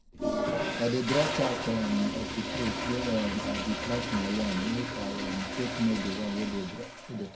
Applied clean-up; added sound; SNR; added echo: none; Toilet flush; 2 dB; reverberation time 0.2 s.